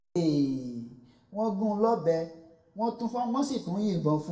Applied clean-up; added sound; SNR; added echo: none; none; none; reverberation time 0.6 s.